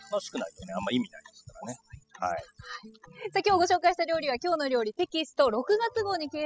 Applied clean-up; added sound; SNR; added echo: classical method spectral subtraction.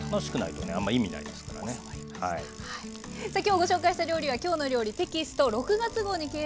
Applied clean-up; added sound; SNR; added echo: none; Bicycle; 20 dB; none.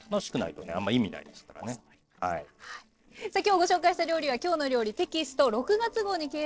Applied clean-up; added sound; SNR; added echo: neural separator model SepFormer DNS4.